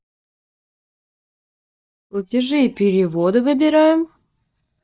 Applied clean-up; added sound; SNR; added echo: neural mask model DeepFilterNet 3.